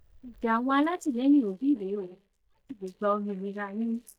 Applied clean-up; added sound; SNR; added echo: neural mask model DeepFilterNet 3.